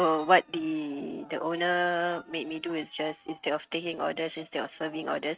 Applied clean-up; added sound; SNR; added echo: neural mask model RNNoise.